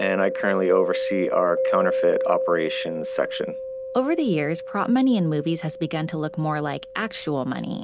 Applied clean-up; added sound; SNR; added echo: none; Mallet percussion; 5 dB; none.